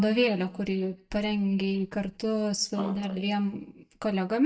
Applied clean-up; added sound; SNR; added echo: neural mask model DeepFilterNet 3.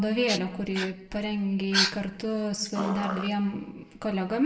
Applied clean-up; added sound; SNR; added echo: none; Dog; 6 dB; reverberation time 0.8 s.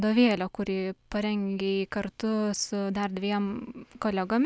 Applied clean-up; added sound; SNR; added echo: none; none; none; none.